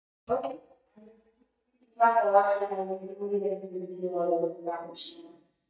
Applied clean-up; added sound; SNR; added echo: neural mask model DeepFilterNet 3.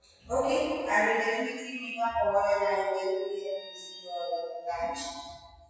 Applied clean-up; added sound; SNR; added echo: classical method WPE with log-MMSE.